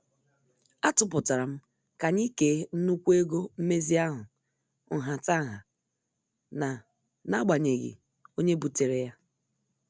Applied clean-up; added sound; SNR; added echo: none; none; none; none.